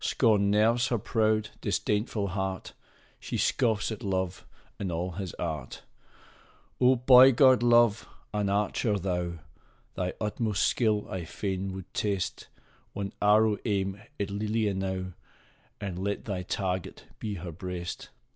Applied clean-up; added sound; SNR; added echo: none; none; none; none.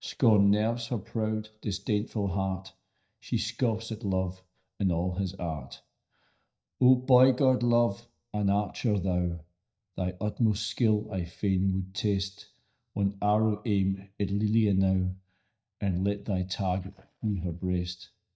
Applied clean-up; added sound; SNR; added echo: neural mask model DeepFilterNet 3.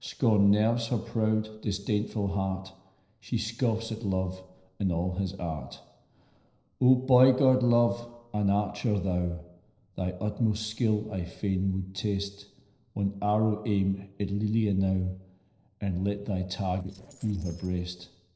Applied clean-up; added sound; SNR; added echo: neural separator model SepFormer DNS4.